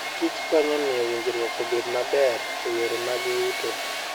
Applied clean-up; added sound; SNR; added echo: none; Domestic sounds, home sounds; 4 dB; none.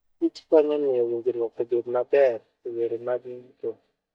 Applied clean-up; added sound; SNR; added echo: neural mask model DeepFilterNet 3.